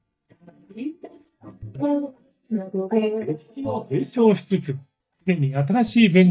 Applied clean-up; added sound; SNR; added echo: neural mask model DeepFilterNet 3.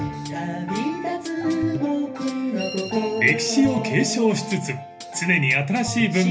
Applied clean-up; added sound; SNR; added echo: none; Hi-hat; 17 dB; reverberation time 0.3 s.